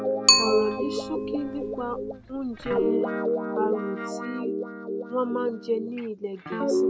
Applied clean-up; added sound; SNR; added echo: none; Bicycle + Guitar; -3 dB; none.